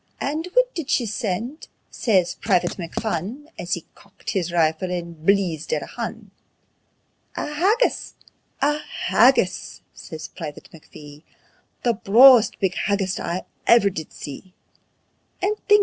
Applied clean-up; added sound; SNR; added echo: neural separator model SepFormer DNS4.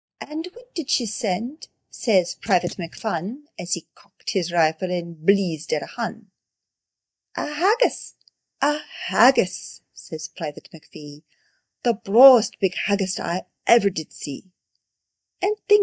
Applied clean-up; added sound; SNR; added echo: neural mask model DeepFilterNet 3.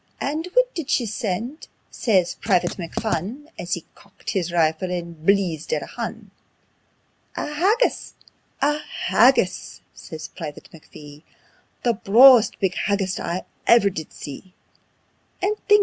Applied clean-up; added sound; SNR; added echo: none; Writing; 8 dB; none.